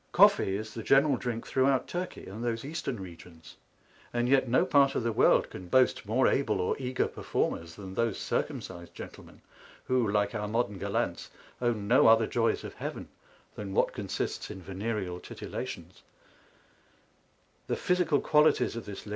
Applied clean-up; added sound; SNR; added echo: none; none; none; none.